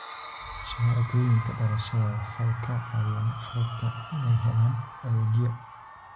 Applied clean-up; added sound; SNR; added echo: none; Crowd / Cheering; 14 dB; none.